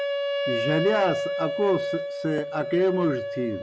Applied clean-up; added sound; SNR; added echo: none; Wind instrument, woodwind instrument; 2 dB; none.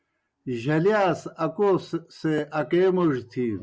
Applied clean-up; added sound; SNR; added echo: none; none; none; none.